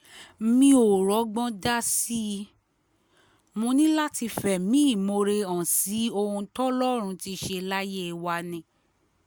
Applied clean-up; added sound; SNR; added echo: none; none; none; none.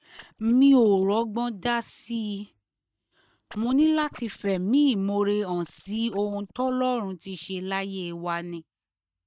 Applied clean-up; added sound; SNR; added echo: neural mask model DeepFilterNet 3.